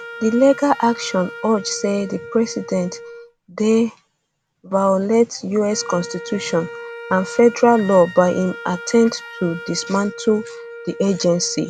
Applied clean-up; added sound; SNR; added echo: none; Wind instrument, woodwind instrument; 16 dB; none.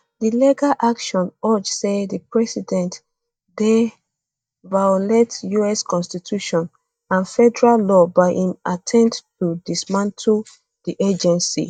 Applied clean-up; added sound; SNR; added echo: neural mask model DeepFilterNet 3.